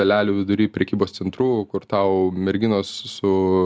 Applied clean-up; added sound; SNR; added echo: none; none; none; none.